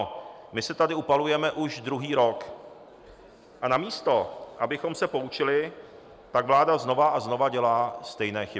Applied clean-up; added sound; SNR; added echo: none; none; none; none.